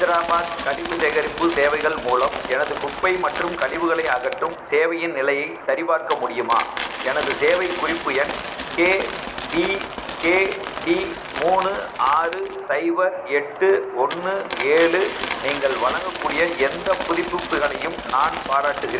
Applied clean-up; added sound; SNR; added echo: none; Coin (dropping); 10 dB; none.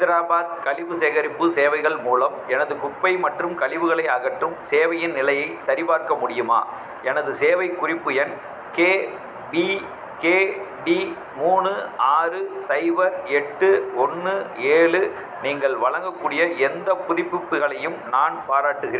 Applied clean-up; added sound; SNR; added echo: none; none; none; none.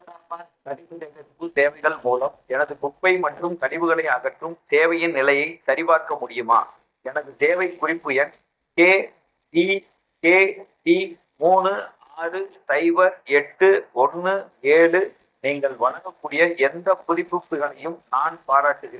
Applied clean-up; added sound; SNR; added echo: neural mask model DeepFilterNet 3.